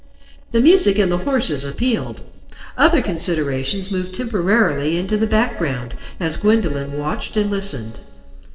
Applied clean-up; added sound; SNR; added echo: neural separator model SepFormer DNS4.